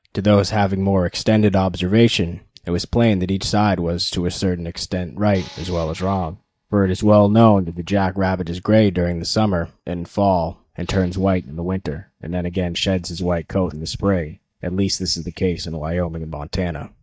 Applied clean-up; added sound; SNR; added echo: neural mask model DeepFilterNet 3.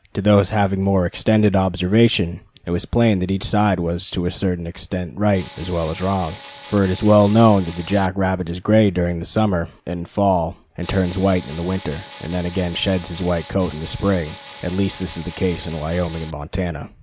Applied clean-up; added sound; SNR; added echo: none; Tools; 17 dB; none.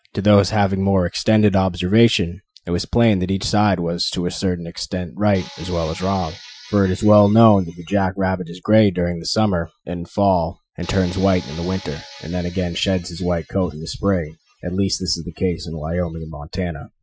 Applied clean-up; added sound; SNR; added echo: classical method Wiener filter.